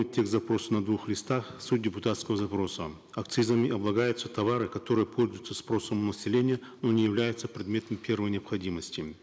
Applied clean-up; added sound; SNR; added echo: none; none; none; none.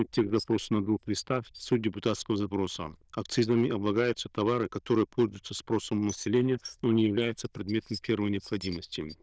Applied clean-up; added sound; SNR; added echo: neural diffusion model UNIVERSE++.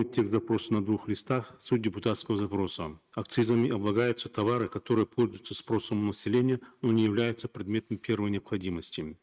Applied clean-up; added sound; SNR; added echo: neural mask model RNNoise.